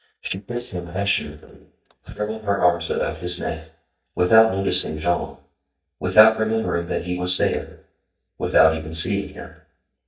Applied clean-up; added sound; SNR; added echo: neural mask model DeepFilterNet 3.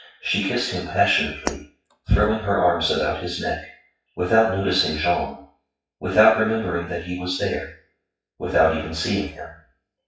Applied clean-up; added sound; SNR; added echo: classical method WPE with log-MMSE.